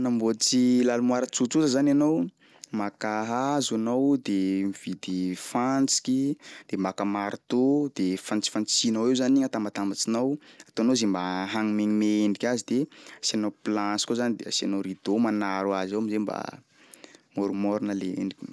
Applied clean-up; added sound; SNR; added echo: none; none; none; none.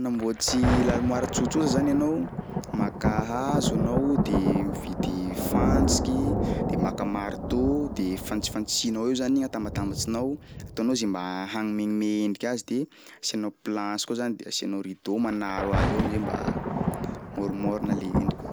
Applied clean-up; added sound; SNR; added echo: none; Thunder; 2 dB; none.